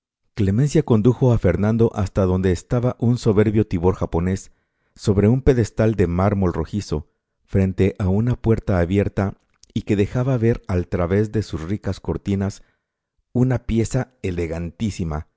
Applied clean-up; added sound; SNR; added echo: none; none; none; none.